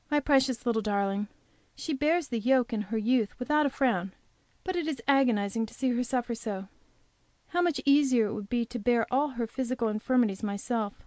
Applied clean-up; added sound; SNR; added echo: none; none; none; none.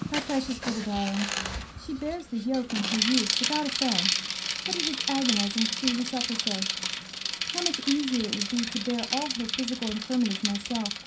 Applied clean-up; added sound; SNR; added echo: none; Bicycle; 1 dB; reverberation time 0.3 s.